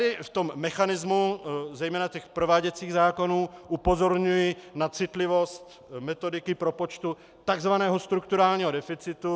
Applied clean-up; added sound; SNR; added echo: none; none; none; none.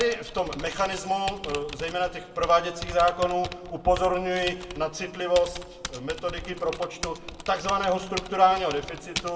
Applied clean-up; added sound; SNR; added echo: none; Typing; 12 dB; reverberation time 0.9 s.